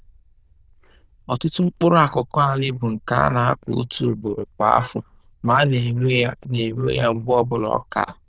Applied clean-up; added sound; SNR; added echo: neural diffusion model UNIVERSE++.